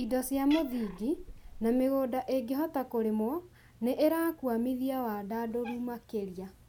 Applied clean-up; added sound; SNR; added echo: none; Cat; 19 dB; none.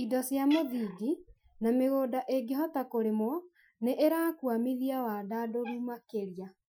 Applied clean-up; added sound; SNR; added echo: classical method Wiener filter.